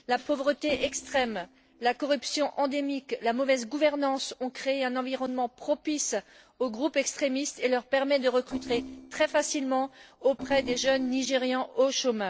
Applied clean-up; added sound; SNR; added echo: neural separator model SepFormer DNS4.